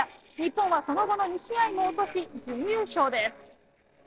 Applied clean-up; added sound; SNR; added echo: neural separator model SepFormer DNS4.